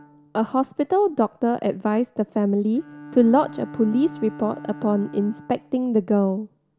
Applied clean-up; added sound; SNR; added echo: none; Bowed string instrument; 19 dB; none.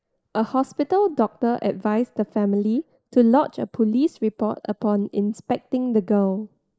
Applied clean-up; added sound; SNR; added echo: neural mask model Resemble Enhance denoiser.